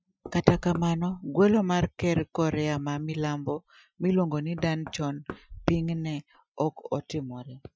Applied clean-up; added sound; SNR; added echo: classical method Wiener filter.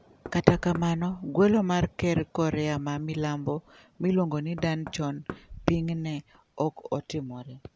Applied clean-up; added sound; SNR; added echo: none; Knock; 19 dB; none.